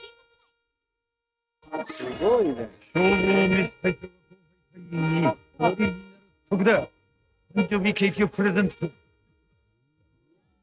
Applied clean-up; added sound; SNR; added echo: neural mask model RNNoise.